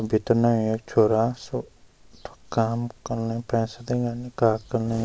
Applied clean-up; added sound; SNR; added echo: none; none; none; none.